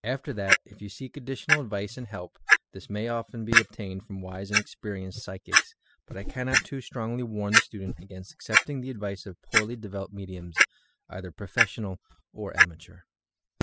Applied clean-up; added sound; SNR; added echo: classical method spectral subtraction.